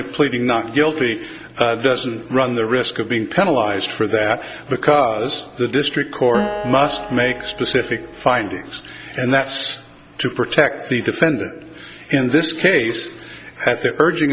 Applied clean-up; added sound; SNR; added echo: none; Acoustic guitar; 11 dB; none.